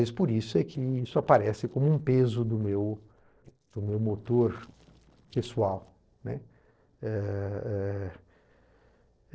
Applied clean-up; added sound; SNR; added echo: neural separator model SepFormer DNS4.